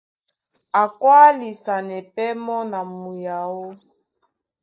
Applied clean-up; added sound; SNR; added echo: neural mask model DeepFilterNet 3.